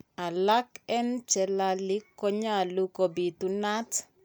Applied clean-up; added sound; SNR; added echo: none; none; none; none.